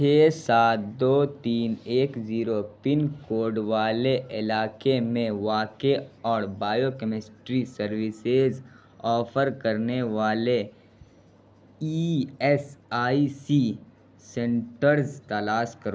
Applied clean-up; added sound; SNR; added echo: none; none; none; none.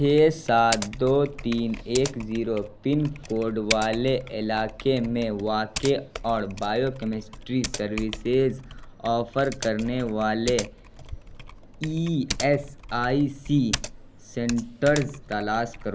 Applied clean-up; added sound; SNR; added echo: none; Typing; 12 dB; none.